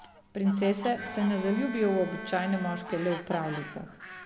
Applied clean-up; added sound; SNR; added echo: none; Fowl + Bowed string instrument; 12 dB; none.